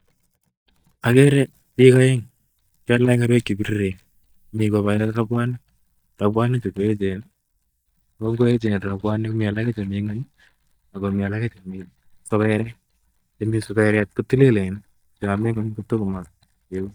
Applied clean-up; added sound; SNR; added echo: neural mask model DeepFilterNet 3.